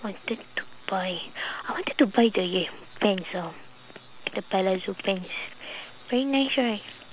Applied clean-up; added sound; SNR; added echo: none; none; none; none.